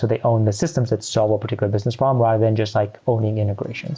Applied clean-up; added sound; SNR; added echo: none; none; none; none.